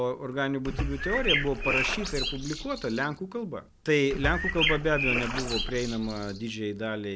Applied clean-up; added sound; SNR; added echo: none; Bird + Splash, splatter; 1 dB; none.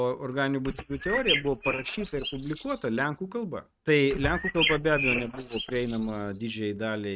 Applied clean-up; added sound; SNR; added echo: neural mask model RNNoise.